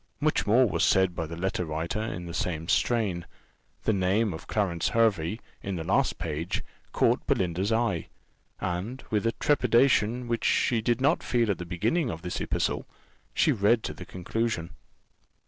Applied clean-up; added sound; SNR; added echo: none; none; none; none.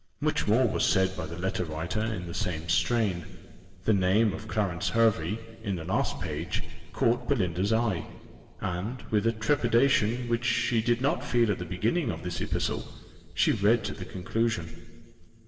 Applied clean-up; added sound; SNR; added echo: none; none; none; reverberation time 3.0 s.